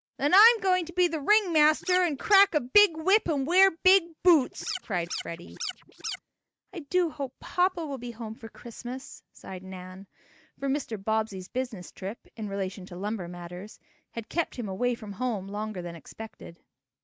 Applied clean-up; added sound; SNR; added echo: neural mask model RNNoise.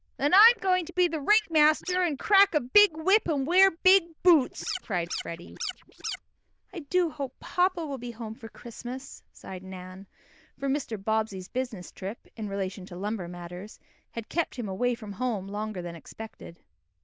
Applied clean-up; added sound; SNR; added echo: neural diffusion model UNIVERSE++.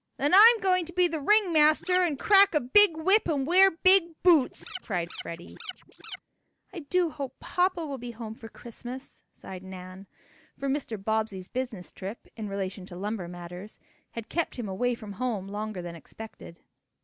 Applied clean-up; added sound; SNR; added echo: none; Scratching (performance technique); 10 dB; none.